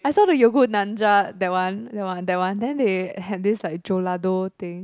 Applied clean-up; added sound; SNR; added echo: none; none; none; none.